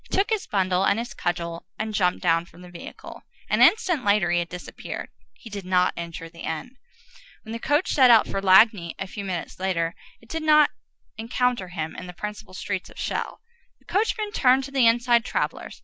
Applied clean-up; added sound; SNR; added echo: none; none; none; none.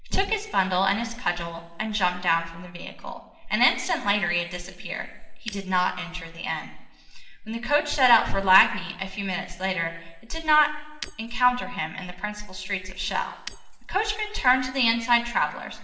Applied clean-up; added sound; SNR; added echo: neural separator model SepFormer DNS4.